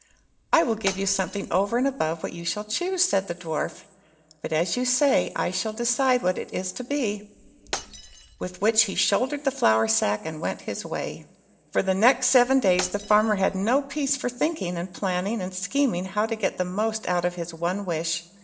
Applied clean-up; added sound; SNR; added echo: none; Shatter; 15 dB; reverberation time 1.1 s.